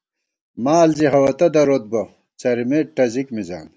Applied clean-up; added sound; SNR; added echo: none; none; none; none.